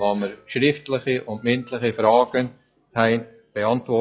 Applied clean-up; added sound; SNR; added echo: classical method log-MMSE.